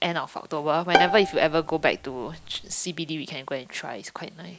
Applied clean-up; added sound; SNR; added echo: none; Bowed string instrument; 1 dB; none.